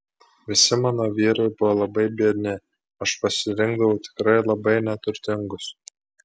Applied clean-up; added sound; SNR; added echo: none; none; none; none.